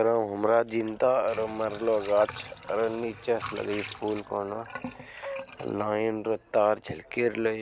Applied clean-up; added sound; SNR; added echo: none; Sink (filling or washing) / Water; 16 dB; none.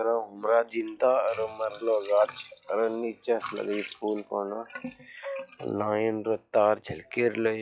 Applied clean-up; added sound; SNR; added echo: classical method log-MMSE.